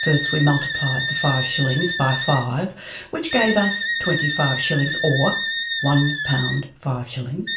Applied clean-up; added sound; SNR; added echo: none; Wind instrument, woodwind instrument; 3 dB; reverberation time 0.3 s.